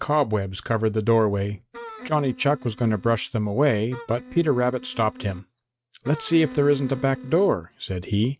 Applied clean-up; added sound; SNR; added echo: neural mask model RNNoise.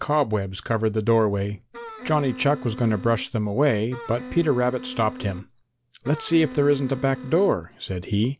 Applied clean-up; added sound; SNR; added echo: none; Wind instrument, woodwind instrument; 14 dB; none.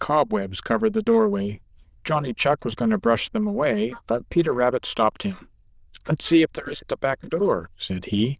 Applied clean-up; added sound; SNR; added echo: neural diffusion model UNIVERSE++.